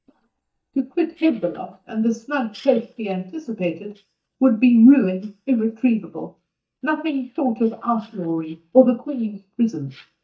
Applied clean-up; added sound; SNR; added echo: neural mask model DeepFilterNet 3.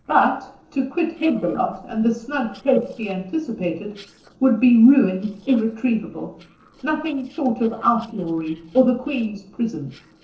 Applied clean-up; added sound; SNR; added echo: neural separator model SepFormer DNS4.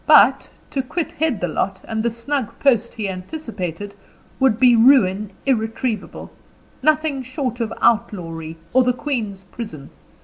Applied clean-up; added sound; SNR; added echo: none; none; none; none.